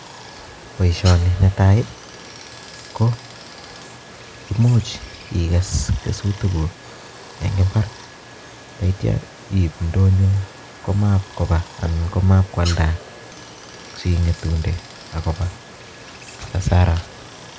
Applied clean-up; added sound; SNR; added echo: none; Stream; 18 dB; none.